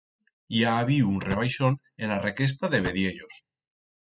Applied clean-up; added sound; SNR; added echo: classical method spectral subtraction.